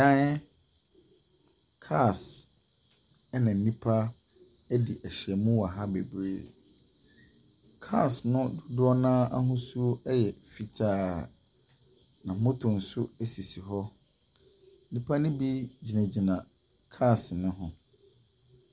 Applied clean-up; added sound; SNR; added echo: none; none; none; none.